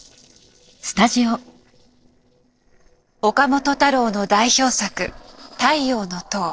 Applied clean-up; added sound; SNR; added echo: neural separator model SepFormer DNS4.